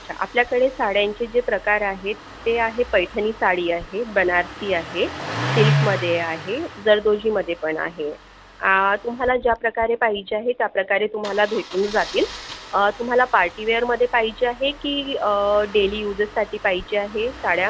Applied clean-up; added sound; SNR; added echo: none; Engine starting; 10 dB; none.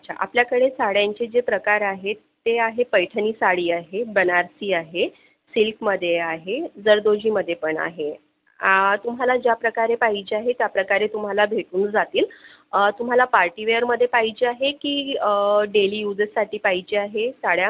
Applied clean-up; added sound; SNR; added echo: none; none; none; none.